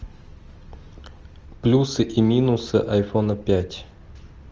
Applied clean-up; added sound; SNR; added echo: none; none; none; none.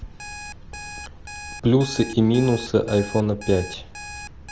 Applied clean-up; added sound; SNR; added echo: none; Alarm; 15 dB; none.